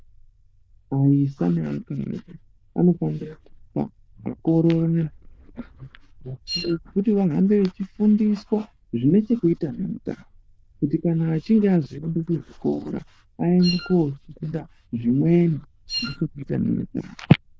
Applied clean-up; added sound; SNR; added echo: neural diffusion model UNIVERSE++.